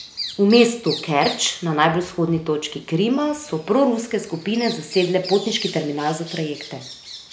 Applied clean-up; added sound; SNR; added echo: none; Bird vocalization, bird call, bird song; 15 dB; none.